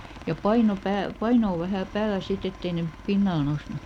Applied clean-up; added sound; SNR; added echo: none; Aircraft; 19 dB; none.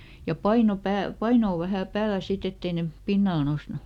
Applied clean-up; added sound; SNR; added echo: none; none; none; none.